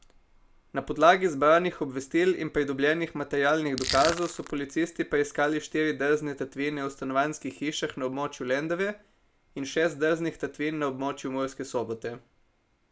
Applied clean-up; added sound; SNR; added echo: none; Crushing; 5 dB; none.